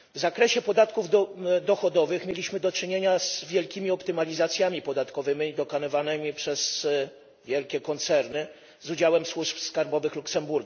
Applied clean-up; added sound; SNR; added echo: none; none; none; none.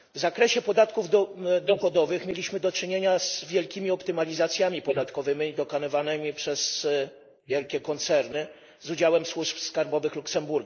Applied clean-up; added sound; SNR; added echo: neural mask model Resemble Enhance denoiser.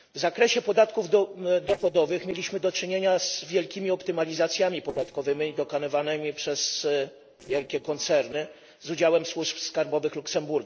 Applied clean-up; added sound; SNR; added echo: neural separator model SepFormer DNS4.